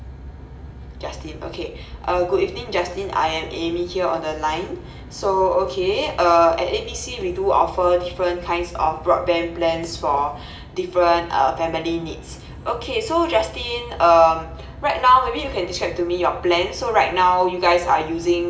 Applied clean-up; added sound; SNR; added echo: none; Aircraft; 16 dB; reverberation time 1.4 s.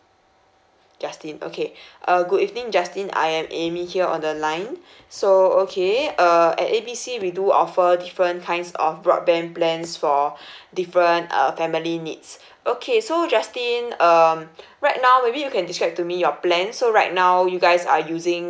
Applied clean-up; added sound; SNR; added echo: none; none; none; none.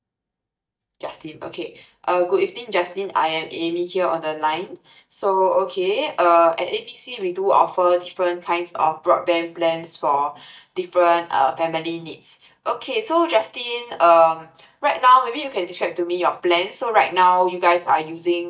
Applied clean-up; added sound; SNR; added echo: neural mask model DeepFilterNet 3.